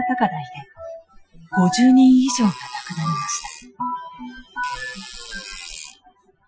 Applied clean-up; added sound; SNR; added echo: classical method Wiener filter.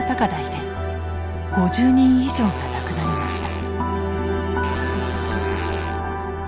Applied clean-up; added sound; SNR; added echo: none; Fart; 13 dB; none.